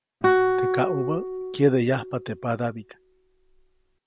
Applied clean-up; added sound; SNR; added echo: none; Guitar; 0 dB; none.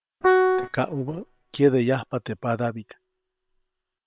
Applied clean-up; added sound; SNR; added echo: neural separator model SepFormer WHAM!.